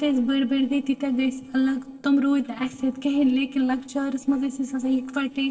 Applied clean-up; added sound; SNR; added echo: neural separator model SepFormer DNS4.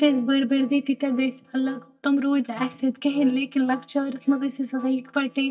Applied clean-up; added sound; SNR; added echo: neural mask model DeepFilterNet 3.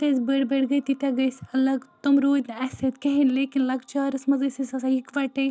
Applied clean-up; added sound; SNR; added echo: none; none; none; none.